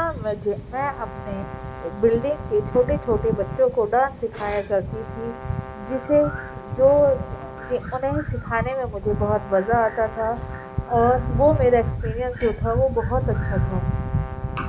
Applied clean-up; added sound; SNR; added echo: none; Brass instrument; 17 dB; none.